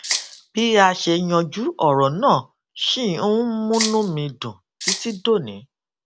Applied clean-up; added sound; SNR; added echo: none; Rattle (instrument); 4 dB; none.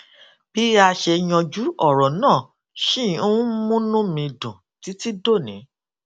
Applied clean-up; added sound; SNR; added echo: none; none; none; none.